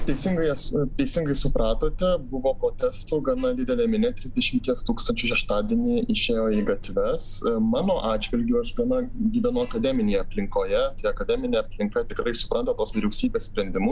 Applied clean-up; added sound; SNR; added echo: none; Alarm; 6 dB; none.